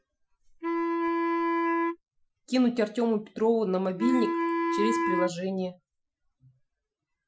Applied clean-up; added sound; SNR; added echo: classical method Wiener filter.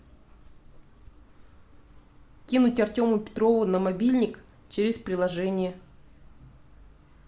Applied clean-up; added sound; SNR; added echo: none; none; none; none.